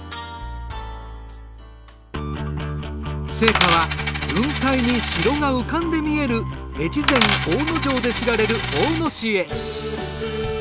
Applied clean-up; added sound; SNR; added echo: none; Coin (dropping); 2 dB; none.